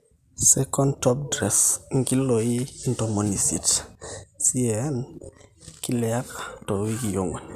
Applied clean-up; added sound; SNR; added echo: none; none; none; none.